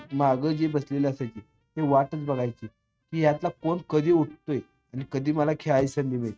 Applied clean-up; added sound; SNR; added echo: neural mask model RNNoise.